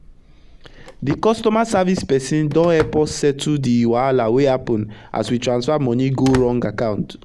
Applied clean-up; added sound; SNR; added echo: none; Telephone; 17 dB; none.